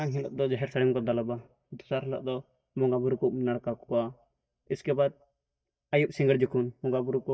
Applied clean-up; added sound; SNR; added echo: neural mask model DeepFilterNet 3.